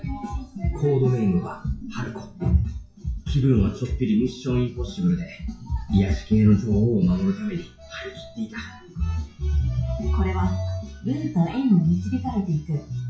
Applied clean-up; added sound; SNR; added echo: classical method WPE with log-MMSE.